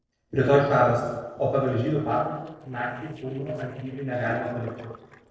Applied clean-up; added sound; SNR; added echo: neural separator model SepFormer DNS4.